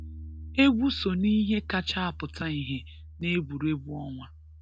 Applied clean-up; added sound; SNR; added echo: none; Piano; 15 dB; none.